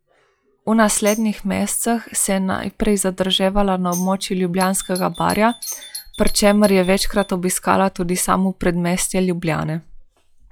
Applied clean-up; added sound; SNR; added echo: classical method log-MMSE.